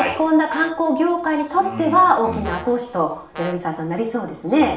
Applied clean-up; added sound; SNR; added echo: none; Brass instrument; 17 dB; reverberation time 0.5 s.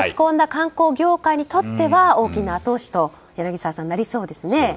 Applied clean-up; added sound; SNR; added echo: none; none; none; none.